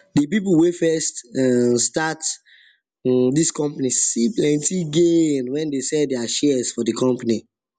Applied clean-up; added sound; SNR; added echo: none; none; none; none.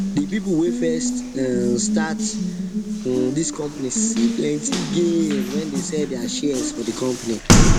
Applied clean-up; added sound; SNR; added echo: none; Water tap, faucet; -2 dB; none.